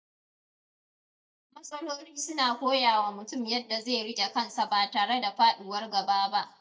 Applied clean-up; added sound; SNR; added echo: neural mask model DeepFilterNet 3.